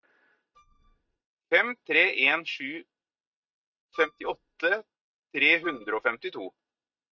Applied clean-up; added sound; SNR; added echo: neural mask model RNNoise.